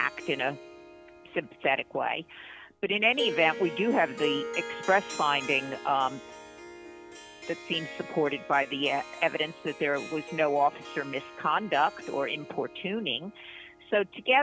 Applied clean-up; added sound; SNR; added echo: none; Harp; 12 dB; none.